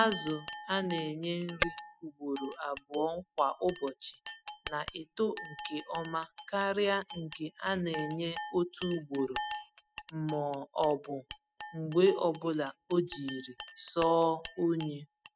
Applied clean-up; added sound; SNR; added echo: classical method spectral subtraction.